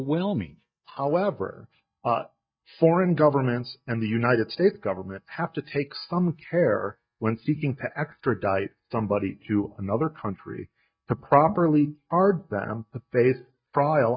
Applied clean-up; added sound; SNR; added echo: neural mask model DeepFilterNet 3.